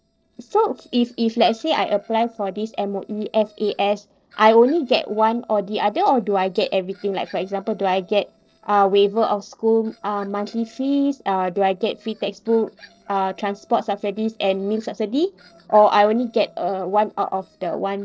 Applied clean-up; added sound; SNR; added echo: neural separator model SepFormer DNS4.